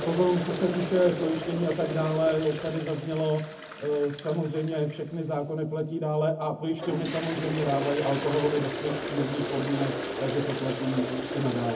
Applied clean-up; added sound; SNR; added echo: none; Toilet flush; 7 dB; reverberation time 0.3 s.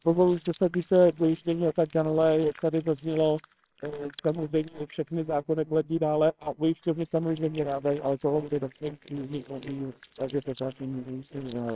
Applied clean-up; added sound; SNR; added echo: neural separator model SepFormer WHAMR!.